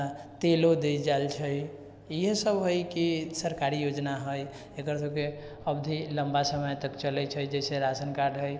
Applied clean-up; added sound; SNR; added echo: none; none; none; none.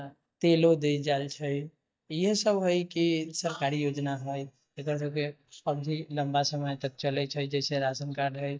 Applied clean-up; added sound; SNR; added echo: neural mask model DeepFilterNet 3.